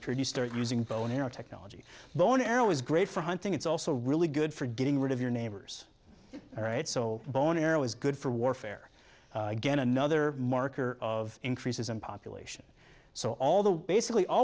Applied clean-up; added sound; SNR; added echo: none; Skateboard; 20 dB; none.